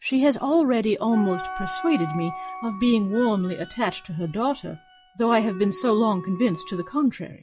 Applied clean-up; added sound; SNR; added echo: classical method log-MMSE.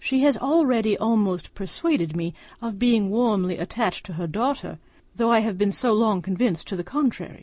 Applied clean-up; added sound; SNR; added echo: none; none; none; none.